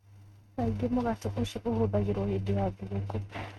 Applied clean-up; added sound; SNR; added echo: neural mask model RNNoise.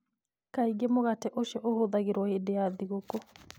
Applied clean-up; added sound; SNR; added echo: none; none; none; none.